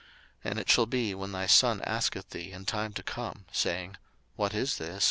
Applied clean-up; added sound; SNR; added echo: none; none; none; none.